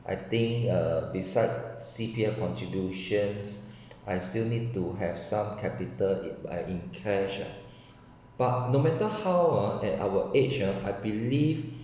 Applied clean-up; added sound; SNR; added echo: none; none; none; none.